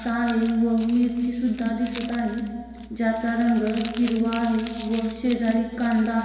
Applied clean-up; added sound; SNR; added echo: none; Crumpling, crinkling; 19 dB; reverberation time 1.6 s.